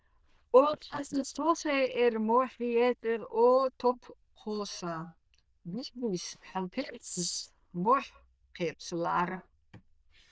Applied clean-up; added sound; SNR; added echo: neural diffusion model UNIVERSE++.